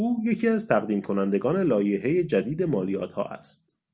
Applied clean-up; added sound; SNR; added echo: none; none; none; none.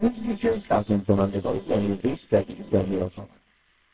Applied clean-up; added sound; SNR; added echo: neural separator model SepFormer WHAMR!.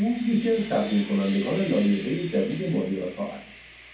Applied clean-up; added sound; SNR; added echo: none; Sawing; 17 dB; reverberation time 0.6 s.